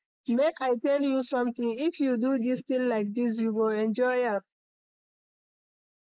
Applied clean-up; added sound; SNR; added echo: neural mask model Resemble Enhance denoiser.